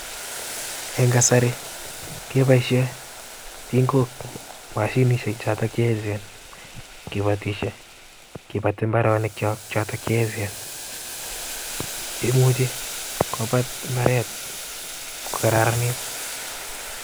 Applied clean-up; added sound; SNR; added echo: none; Boiling; 10 dB; none.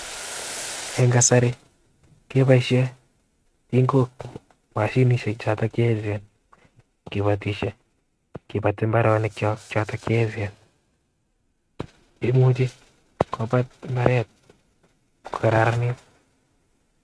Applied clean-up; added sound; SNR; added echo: neural mask model RNNoise.